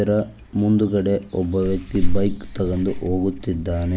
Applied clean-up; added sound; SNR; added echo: none; Clock; 2 dB; none.